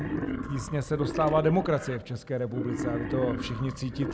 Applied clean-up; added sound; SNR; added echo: none; Wild animals; 5 dB; none.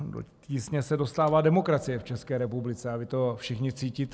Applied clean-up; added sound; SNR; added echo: none; none; none; none.